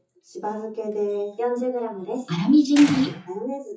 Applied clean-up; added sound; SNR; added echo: classical method WPE with log-MMSE.